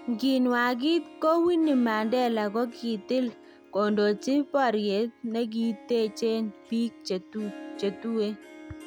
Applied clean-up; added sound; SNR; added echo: none; Harp; 19 dB; none.